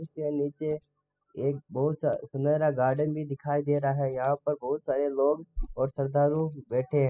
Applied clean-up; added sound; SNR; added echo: classical method spectral subtraction.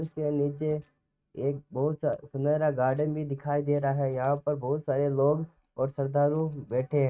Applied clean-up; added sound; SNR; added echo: neural mask model RNNoise.